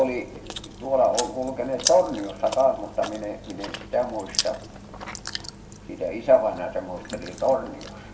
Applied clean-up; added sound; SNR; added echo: none; Chewing, mastication; 10 dB; reverberation time 1.0 s.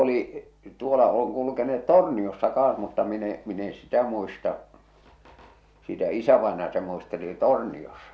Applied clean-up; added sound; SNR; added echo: none; none; none; none.